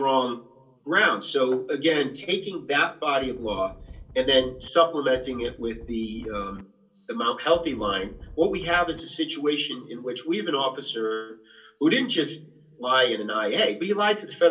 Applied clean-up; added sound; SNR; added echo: none; Wind; 18 dB; reverberation time 0.2 s.